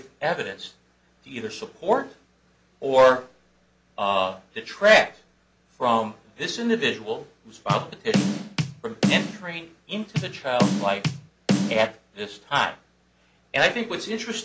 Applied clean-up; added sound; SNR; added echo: none; Bass drum / Snare drum; 0 dB; none.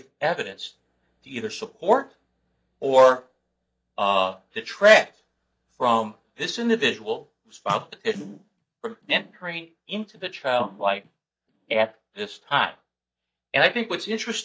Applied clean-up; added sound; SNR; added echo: neural mask model DeepFilterNet 3.